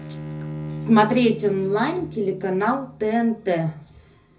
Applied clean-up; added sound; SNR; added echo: none; Bowed string instrument; 12 dB; reverberation time 0.4 s.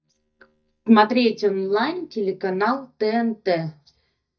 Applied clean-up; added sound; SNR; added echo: neural mask model DeepFilterNet 3.